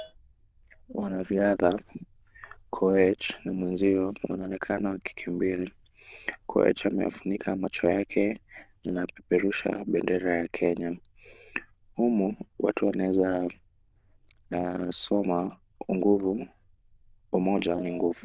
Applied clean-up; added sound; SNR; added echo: neural diffusion model UNIVERSE++.